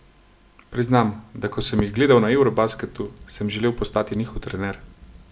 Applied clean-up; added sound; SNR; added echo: none; Crackle; 18 dB; none.